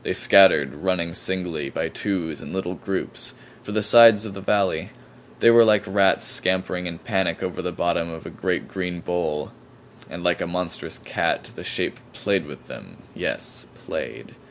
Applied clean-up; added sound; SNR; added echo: none; none; none; none.